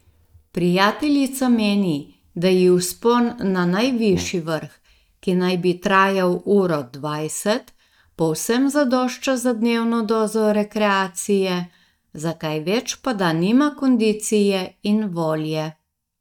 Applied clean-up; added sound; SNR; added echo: neural mask model DeepFilterNet 3.